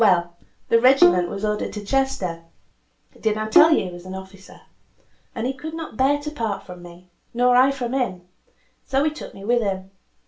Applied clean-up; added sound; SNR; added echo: none; Bowed string instrument; 1 dB; reverberation time 0.3 s.